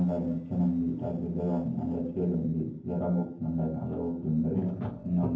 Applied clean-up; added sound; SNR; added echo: neural separator model SepFormer DNS4.